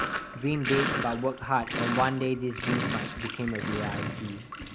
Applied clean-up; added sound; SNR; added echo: none; Sink (filling or washing); 2 dB; none.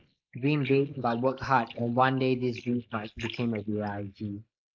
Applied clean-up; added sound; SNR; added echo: neural mask model Resemble Enhance denoiser.